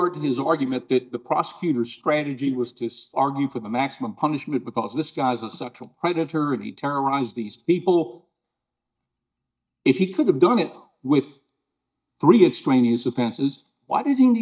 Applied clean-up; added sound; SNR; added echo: neural mask model DeepFilterNet 3.